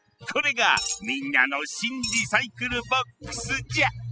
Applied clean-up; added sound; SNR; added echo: classical method spectral subtraction.